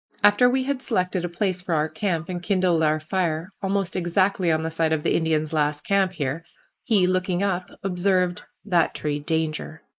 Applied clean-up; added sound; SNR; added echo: neural mask model Resemble Enhance denoiser.